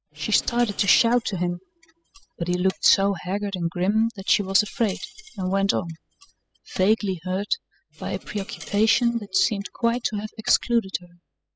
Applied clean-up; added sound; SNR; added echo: classical method spectral subtraction.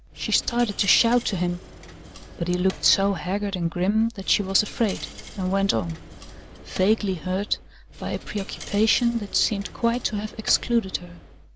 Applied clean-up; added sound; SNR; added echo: none; Coin (dropping); 16 dB; none.